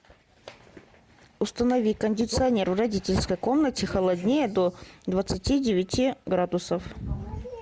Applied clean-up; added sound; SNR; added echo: none; none; none; none.